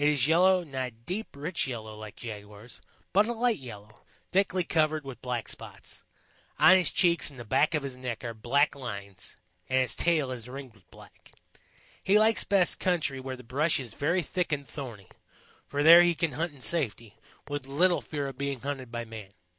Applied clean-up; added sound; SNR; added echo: none; none; none; none.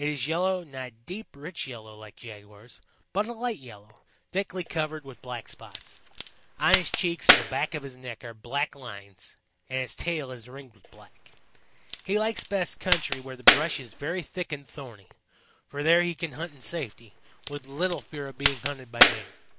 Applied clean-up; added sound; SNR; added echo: none; Crack; -3 dB; none.